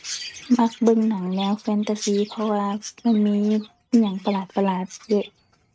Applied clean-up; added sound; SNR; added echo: neural mask model RNNoise.